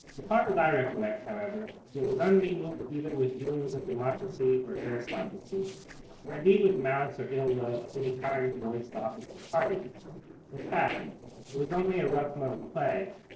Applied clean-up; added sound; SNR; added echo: neural separator model SepFormer DNS4.